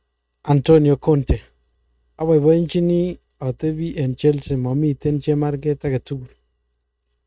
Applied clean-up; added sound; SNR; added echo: neural mask model RNNoise.